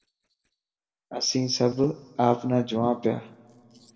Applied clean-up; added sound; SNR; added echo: neural separator model SepFormer DNS4.